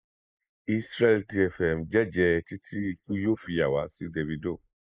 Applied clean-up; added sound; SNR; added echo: neural mask model Resemble Enhance denoiser.